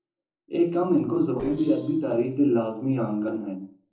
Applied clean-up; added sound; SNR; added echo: neural separator model SepFormer DNS4.